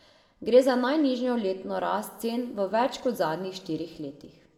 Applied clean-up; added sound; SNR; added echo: none; none; none; reverberation time 1.2 s.